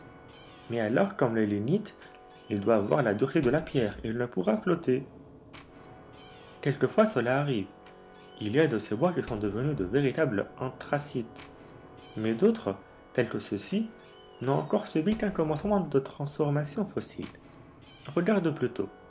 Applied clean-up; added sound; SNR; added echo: none; Knock / Slam + Organ; 20 dB; none.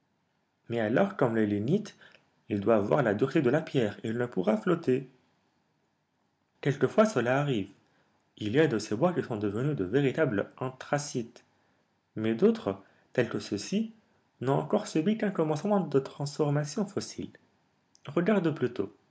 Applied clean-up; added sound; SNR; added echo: none; none; none; none.